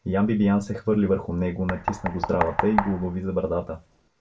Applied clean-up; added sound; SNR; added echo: none; Knock; 6 dB; reverberation time 0.2 s.